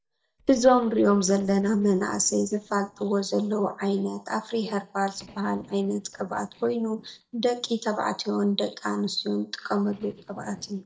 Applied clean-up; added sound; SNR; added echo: neural mask model DeepFilterNet 3.